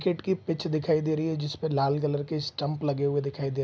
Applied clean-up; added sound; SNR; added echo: none; none; none; none.